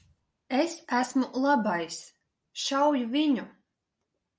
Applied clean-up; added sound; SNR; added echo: none; none; none; none.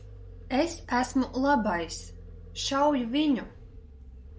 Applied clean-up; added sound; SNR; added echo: none; Vehicle; 16 dB; none.